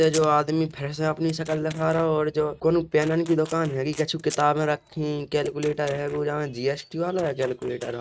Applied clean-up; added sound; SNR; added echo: neural mask model RNNoise.